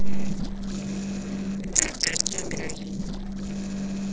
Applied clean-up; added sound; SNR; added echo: neural separator model SepFormer DNS4.